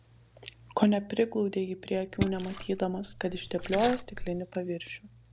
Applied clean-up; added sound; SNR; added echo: none; Wind + Splash, splatter; 10 dB; none.